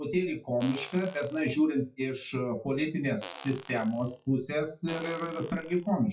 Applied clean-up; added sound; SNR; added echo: classical method WPE with log-MMSE.